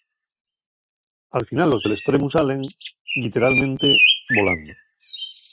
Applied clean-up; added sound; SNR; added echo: neural mask model RNNoise.